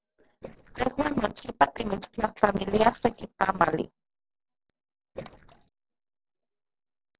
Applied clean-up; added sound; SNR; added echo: neural separator model SepFormer DNS4.